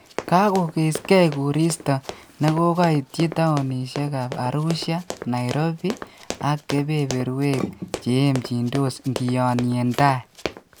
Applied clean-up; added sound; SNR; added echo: none; Run; 13 dB; none.